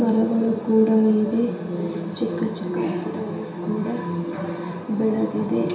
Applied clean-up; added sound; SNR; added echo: none; none; none; reverberation time 0.7 s.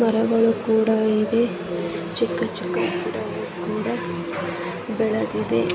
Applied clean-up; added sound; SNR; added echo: none; none; none; none.